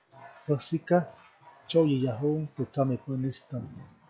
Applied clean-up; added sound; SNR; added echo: classical method log-MMSE.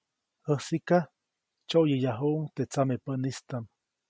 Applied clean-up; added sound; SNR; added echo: none; none; none; none.